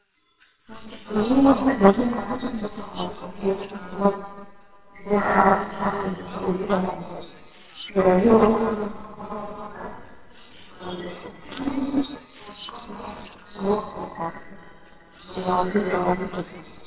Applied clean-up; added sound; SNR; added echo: neural separator model SepFormer WHAMR!.